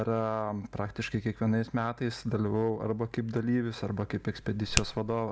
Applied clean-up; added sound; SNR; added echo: none; Finger snapping; 3 dB; none.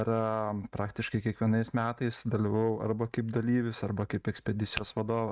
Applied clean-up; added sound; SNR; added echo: neural mask model RNNoise.